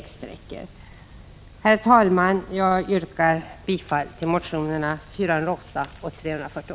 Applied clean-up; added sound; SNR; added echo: none; none; none; none.